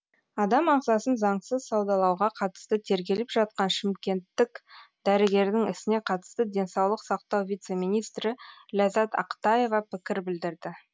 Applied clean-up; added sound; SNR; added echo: none; none; none; none.